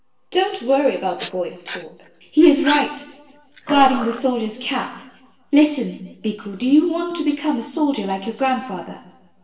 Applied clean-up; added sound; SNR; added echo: none; Dog; 10 dB; reverberation time 1.0 s.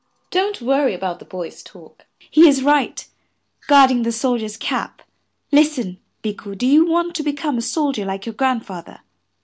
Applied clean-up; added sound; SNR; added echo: none; none; none; none.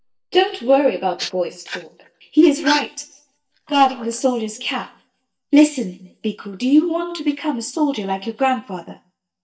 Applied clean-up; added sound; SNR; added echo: neural mask model DeepFilterNet 3.